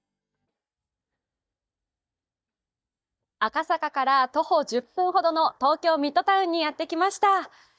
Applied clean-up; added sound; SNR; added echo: neural mask model DeepFilterNet 3.